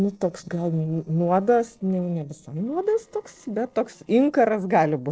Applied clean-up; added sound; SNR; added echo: neural separator model SepFormer DNS4.